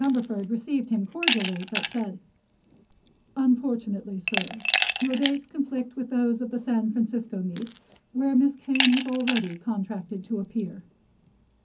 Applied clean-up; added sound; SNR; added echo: none; Glass; 5 dB; reverberation time 0.4 s.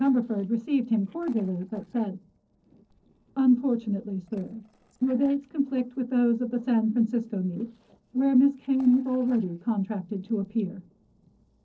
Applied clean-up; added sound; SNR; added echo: neural separator model SepFormer DNS4.